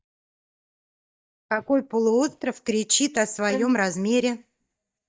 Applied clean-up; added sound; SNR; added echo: neural mask model DeepFilterNet 3.